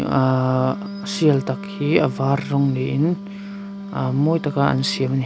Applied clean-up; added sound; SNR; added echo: none; Wind instrument, woodwind instrument; 12 dB; none.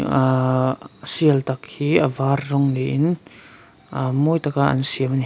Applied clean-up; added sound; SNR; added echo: none; none; none; none.